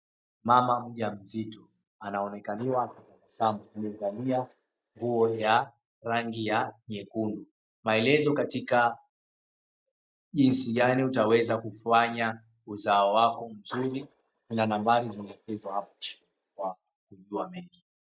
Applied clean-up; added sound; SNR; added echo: neural mask model DeepFilterNet 3.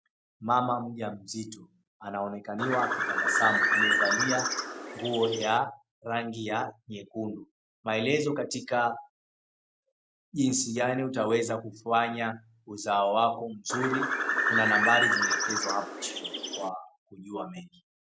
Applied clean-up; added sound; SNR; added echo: none; Bird; -3 dB; none.